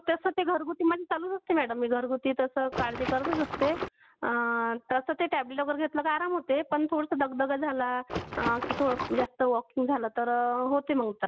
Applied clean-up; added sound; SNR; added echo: none; Water / Splash, splatter; 5 dB; none.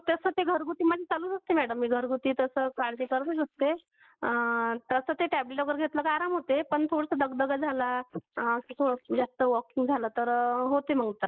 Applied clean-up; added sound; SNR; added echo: neural mask model Resemble Enhance denoiser.